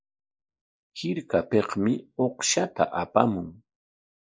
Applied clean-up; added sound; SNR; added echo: neural mask model Resemble Enhance denoiser.